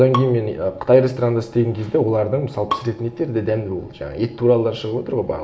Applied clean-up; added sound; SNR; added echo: none; Bowed string instrument; 14 dB; reverberation time 0.9 s.